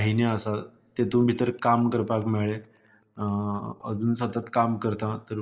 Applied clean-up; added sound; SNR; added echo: neural mask model DeepFilterNet 3.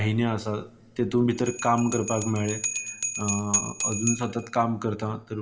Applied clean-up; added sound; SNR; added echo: none; Bell; 7 dB; reverberation time 0.7 s.